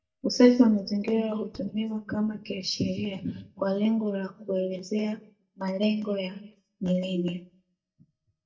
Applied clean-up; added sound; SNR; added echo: neural mask model DeepFilterNet 3.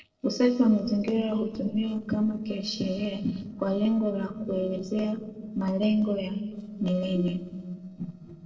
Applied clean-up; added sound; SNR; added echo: neural separator model SepFormer DNS4.